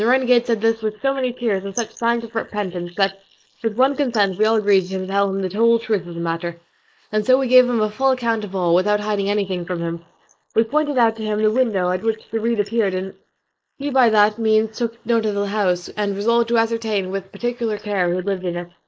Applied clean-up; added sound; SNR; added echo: neural mask model Resemble Enhance denoiser.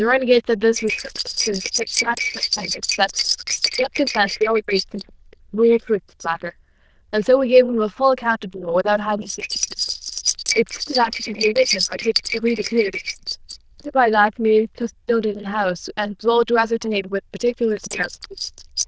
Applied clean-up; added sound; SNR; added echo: neural diffusion model UNIVERSE++.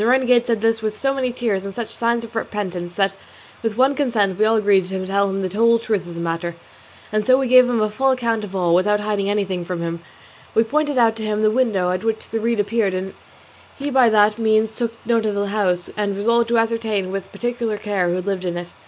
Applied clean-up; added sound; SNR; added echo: none; none; none; none.